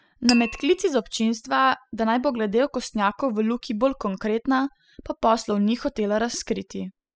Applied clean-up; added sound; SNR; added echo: classical method spectral subtraction.